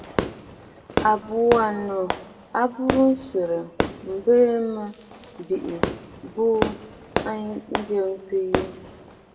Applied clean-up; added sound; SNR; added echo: none; Fireworks; 6 dB; reverberation time 1.0 s.